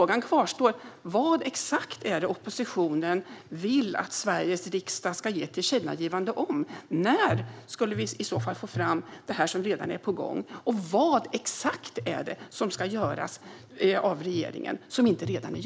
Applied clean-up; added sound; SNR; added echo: none; none; none; none.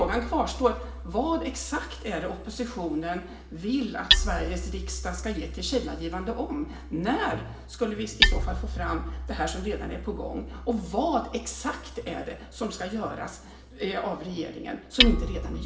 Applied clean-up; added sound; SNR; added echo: none; Hammer; 1 dB; reverberation time 0.8 s.